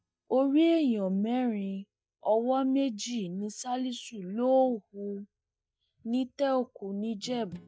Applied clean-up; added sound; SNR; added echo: neural mask model DeepFilterNet 3.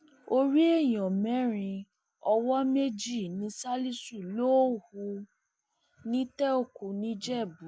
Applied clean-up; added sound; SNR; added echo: none; none; none; none.